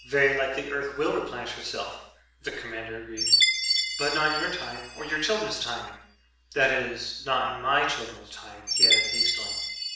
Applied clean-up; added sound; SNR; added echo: none; Chime; 0 dB; reverberation time 0.6 s.